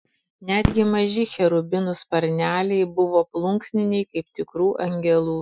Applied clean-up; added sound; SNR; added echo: classical method Wiener filter.